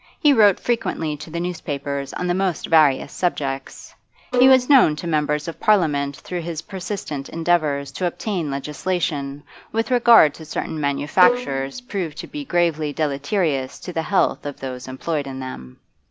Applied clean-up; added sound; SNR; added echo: none; Bowed string instrument; 5 dB; none.